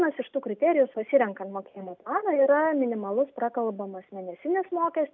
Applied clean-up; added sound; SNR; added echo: none; none; none; none.